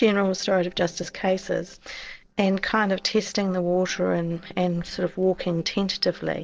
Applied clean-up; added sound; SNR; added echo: neural separator model SepFormer DNS4.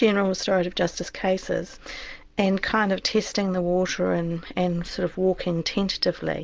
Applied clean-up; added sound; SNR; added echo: none; none; none; none.